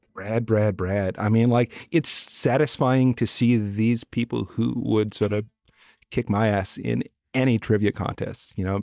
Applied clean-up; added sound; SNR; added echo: neural mask model DeepFilterNet 3.